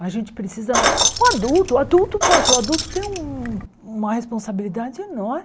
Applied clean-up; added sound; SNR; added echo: none; Keys jangling; 0 dB; none.